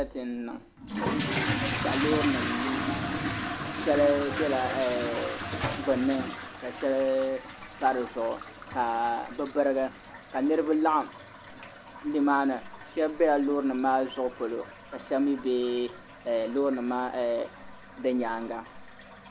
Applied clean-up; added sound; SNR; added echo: none; Fill (with liquid) / Toilet flush; 7 dB; none.